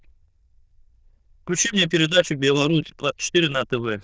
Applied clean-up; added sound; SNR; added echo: neural diffusion model UNIVERSE++.